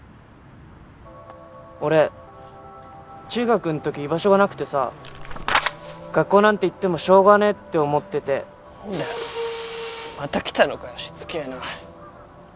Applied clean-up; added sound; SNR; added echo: none; Mechanisms; 12 dB; none.